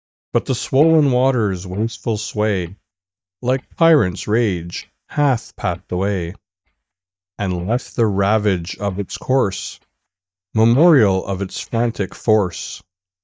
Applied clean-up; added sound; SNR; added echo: neural mask model DeepFilterNet 3.